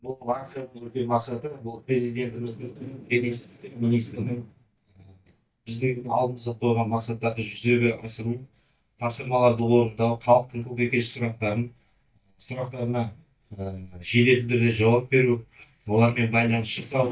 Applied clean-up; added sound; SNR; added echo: neural mask model DeepFilterNet 3.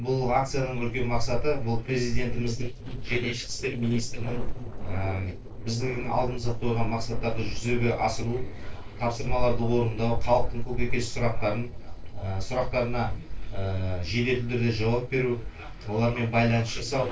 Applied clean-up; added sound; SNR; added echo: neural separator model SepFormer DNS4.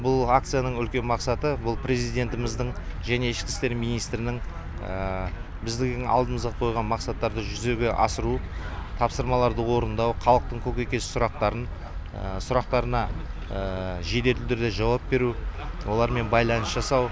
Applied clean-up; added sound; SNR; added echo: none; none; none; none.